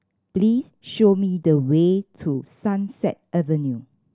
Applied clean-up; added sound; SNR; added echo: none; none; none; none.